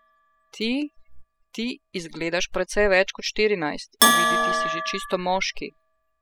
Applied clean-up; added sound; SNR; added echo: classical method spectral subtraction.